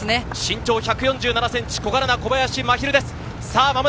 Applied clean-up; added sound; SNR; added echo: none; none; none; none.